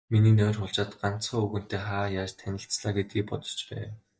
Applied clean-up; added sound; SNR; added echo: neural mask model DeepFilterNet 3.